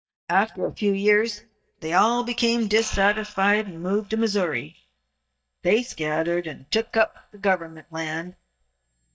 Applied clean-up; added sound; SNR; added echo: neural mask model DeepFilterNet 3.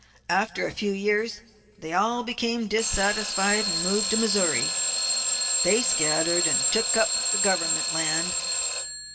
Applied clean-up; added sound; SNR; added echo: none; Alarm / Clock; -2 dB; reverberation time 2.7 s.